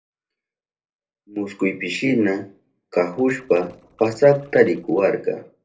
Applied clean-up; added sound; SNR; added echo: neural separator model SepFormer DNS4.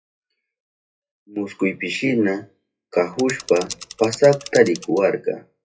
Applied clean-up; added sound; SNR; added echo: classical method WPE with log-MMSE.